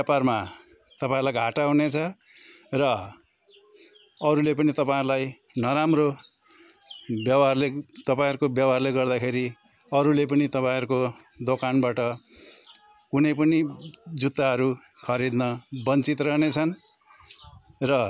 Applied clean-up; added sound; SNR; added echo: none; none; none; none.